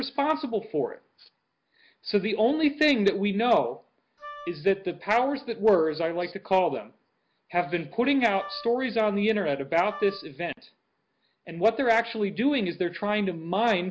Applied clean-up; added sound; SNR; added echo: none; Wind instrument, woodwind instrument; 18 dB; none.